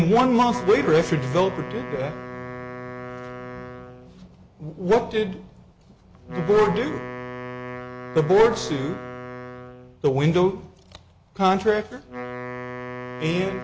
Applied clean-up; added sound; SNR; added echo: none; Wind instrument, woodwind instrument; 12 dB; none.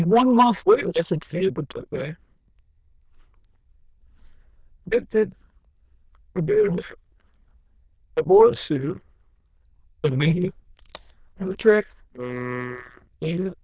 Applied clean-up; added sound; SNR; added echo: neural diffusion model UNIVERSE++.